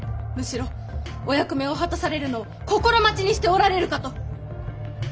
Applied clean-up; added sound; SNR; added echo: none; none; none; none.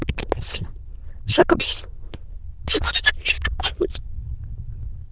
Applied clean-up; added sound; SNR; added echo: neural diffusion model UNIVERSE++.